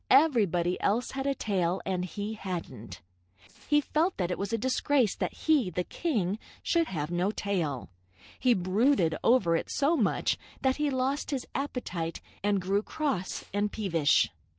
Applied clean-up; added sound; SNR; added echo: neural separator model SepFormer DNS4.